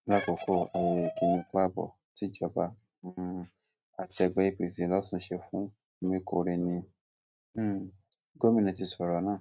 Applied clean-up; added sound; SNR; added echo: neural mask model RNNoise.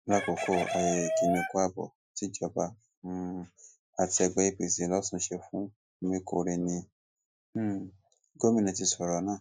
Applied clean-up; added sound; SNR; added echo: classical method Wiener filter.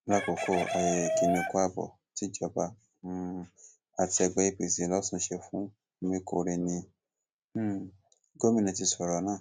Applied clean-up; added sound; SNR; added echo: none; Chicken, rooster; 3 dB; none.